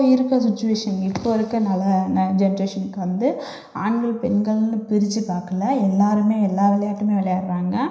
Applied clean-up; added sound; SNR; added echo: none; none; none; reverberation time 0.9 s.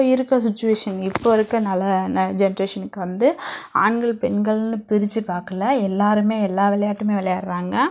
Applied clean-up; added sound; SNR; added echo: none; none; none; none.